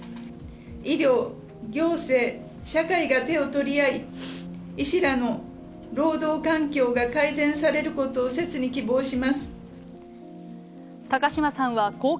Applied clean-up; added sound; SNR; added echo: none; none; none; none.